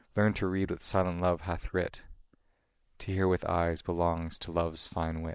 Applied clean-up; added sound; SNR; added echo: neural mask model Resemble Enhance denoiser.